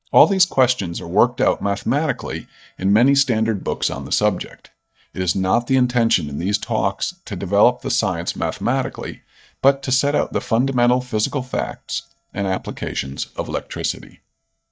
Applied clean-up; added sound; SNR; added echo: neural mask model DeepFilterNet 3.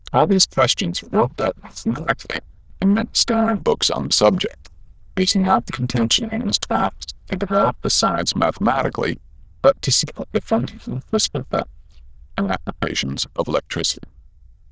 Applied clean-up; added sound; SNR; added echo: neural diffusion model UNIVERSE++.